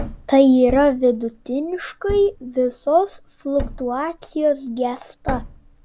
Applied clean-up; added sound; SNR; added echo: none; Thump, thud; 14 dB; none.